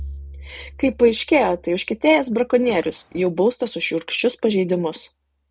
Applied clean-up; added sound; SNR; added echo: neural mask model RNNoise.